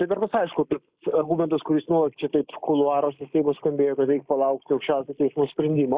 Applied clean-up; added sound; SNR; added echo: neural mask model Resemble Enhance denoiser.